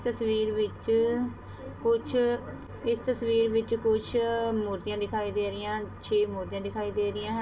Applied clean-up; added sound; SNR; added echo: none; none; none; reverberation time 0.2 s.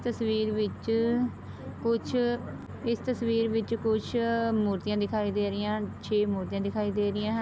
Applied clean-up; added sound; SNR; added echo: none; none; none; none.